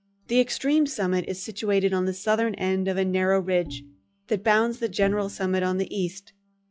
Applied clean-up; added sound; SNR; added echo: classical method log-MMSE.